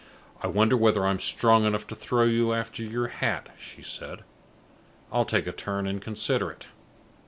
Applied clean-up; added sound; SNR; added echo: none; none; none; none.